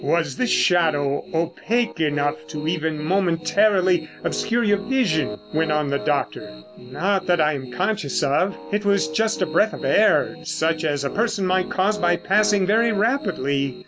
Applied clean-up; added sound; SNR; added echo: none; Piano; 13 dB; none.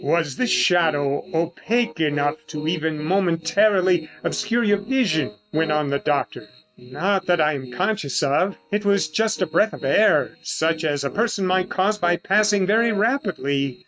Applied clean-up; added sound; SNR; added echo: neural mask model RNNoise.